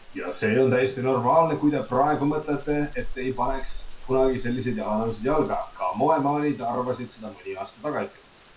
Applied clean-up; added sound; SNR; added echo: none; Rain; 12 dB; reverberation time 0.2 s.